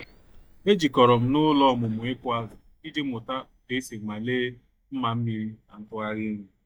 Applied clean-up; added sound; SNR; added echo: neural mask model DeepFilterNet 3.